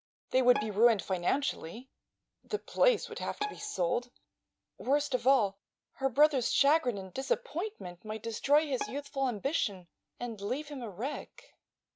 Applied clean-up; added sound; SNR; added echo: neural mask model RNNoise.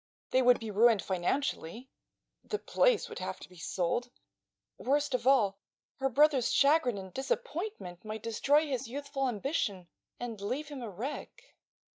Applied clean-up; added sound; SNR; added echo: neural mask model DeepFilterNet 3.